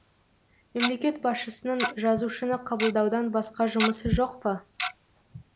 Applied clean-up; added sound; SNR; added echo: none; Tick-tock; 7 dB; none.